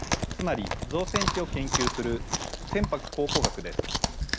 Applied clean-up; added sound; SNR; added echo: none; Chewing, mastication; -2 dB; none.